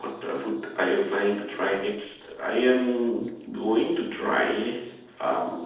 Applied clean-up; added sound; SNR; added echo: neural separator model SepFormer DNS4.